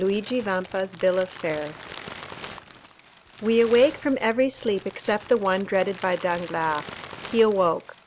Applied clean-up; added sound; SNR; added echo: none; Crumpling, crinkling; 17 dB; none.